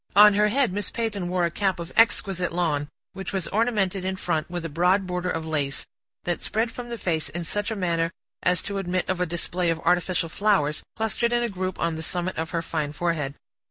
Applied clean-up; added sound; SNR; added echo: none; none; none; none.